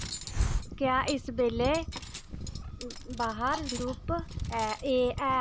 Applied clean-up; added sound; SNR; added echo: none; Hiss + Cutlery, silverware; 5 dB; none.